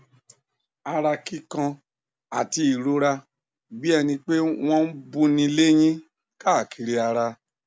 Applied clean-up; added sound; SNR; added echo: none; none; none; none.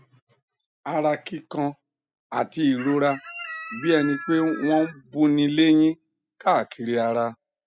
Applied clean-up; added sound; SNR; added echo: classical method spectral subtraction.